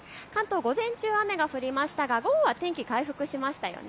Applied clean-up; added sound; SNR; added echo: none; none; none; none.